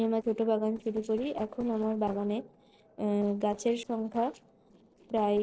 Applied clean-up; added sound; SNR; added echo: neural separator model SepFormer DNS4.